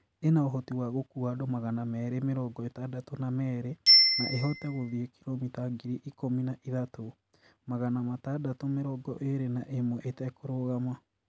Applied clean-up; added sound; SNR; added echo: none; Bicycle bell; 2 dB; none.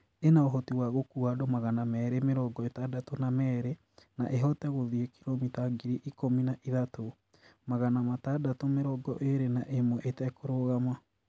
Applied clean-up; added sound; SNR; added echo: none; none; none; none.